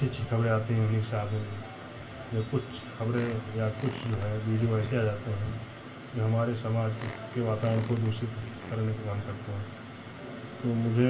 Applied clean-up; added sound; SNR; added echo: none; Fart; 16 dB; reverberation time 0.2 s.